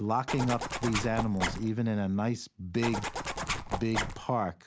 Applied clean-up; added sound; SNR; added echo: none; Zipper (clothing); 3 dB; none.